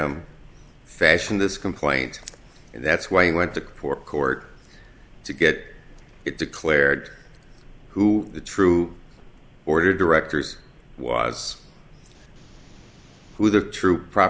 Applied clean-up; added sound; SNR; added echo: none; none; none; none.